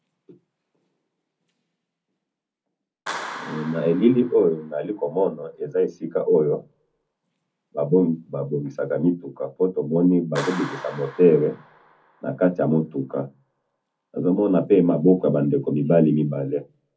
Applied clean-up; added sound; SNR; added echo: none; Clapping; 20 dB; reverberation time 0.3 s.